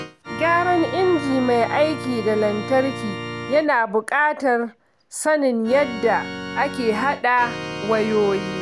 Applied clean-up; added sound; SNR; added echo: none; Organ; 10 dB; none.